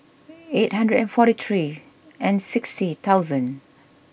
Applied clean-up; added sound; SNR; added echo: none; none; none; none.